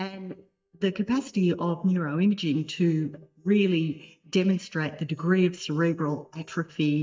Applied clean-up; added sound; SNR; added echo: neural mask model DeepFilterNet 3.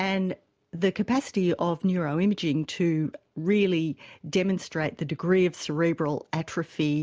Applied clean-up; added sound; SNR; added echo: none; none; none; none.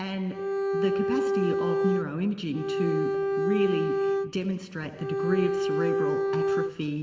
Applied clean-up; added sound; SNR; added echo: none; Bowed string instrument; -3 dB; reverberation time 3.0 s.